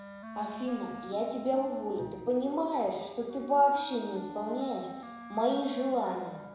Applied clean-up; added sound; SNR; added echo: none; Wind instrument, woodwind instrument; 14 dB; reverberation time 1.0 s.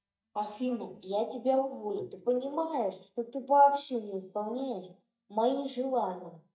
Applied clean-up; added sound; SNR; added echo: neural mask model DeepFilterNet 3.